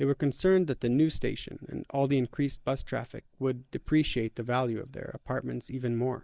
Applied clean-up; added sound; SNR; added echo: neural mask model Resemble Enhance denoiser.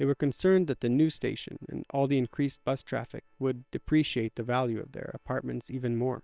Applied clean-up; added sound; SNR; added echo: neural separator model SepFormer WHAM!.